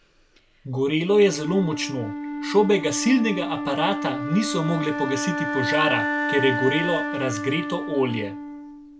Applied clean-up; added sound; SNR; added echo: none; Wind instrument, woodwind instrument; 5 dB; none.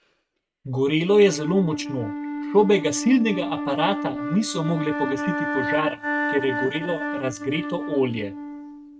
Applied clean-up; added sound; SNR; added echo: neural mask model RNNoise.